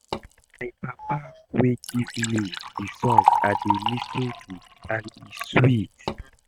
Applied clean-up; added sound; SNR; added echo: neural mask model RNNoise.